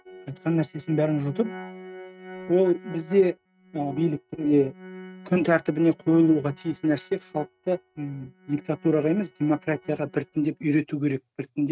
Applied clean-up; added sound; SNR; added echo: neural mask model RNNoise.